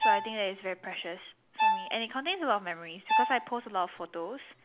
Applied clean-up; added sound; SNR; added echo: none; Bowed string instrument; -2 dB; none.